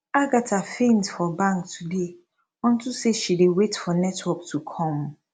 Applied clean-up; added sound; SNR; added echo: none; none; none; none.